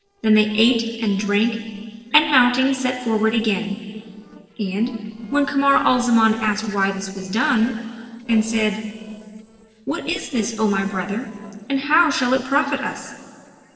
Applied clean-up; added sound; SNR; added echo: neural separator model SepFormer DNS4.